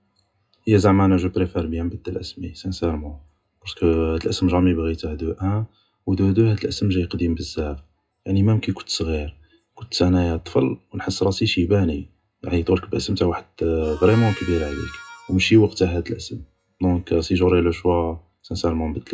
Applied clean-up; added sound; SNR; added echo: classical method WPE with log-MMSE.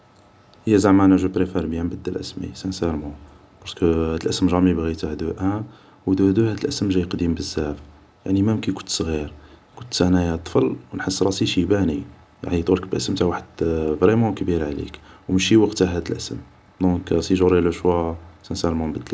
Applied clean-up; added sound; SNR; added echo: none; none; none; none.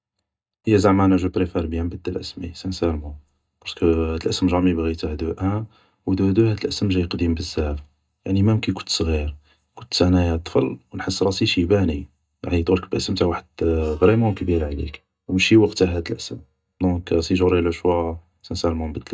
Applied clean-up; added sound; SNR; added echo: neural mask model DeepFilterNet 3.